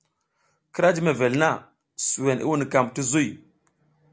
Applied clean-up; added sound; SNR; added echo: none; none; none; none.